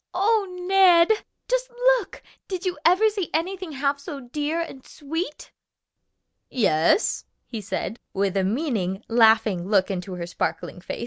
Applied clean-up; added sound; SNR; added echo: none; none; none; none.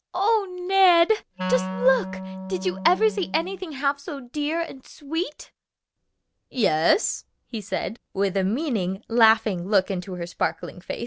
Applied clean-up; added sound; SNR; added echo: none; Wind instrument, woodwind instrument; 8 dB; none.